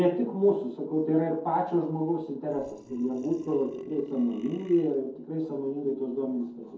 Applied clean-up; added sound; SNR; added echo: neural separator model SepFormer DNS4.